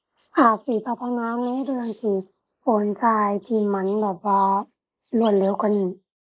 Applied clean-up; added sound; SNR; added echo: neural mask model Resemble Enhance denoiser.